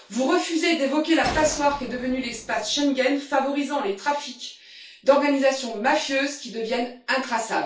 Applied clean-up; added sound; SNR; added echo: none; Gunshot, gunfire; 14 dB; reverberation time 0.3 s.